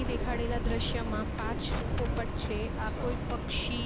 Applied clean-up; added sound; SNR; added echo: none; Subway, metro, underground; -4 dB; none.